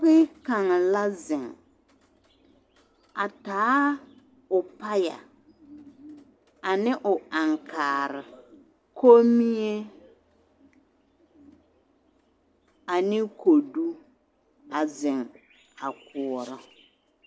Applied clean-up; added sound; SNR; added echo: none; none; none; none.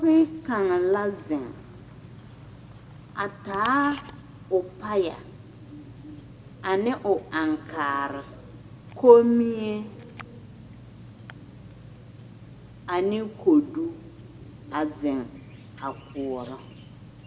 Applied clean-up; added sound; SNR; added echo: none; Tick-tock; 18 dB; reverberation time 1.5 s.